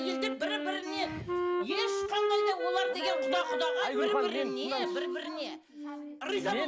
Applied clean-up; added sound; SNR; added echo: none; Wind instrument, woodwind instrument; -1 dB; none.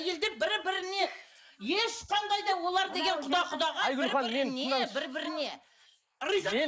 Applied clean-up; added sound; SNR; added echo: neural mask model Resemble Enhance denoiser.